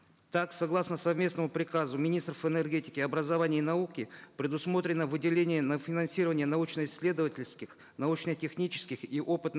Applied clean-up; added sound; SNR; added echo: none; none; none; none.